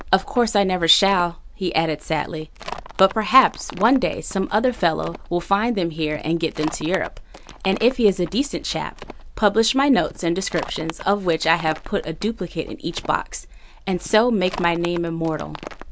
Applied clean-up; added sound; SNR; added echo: none; Livestock, farm animals, working animals; 15 dB; none.